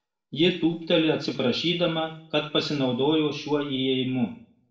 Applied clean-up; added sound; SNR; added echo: none; none; none; reverberation time 0.5 s.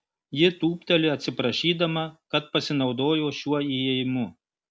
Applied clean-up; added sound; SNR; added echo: none; none; none; none.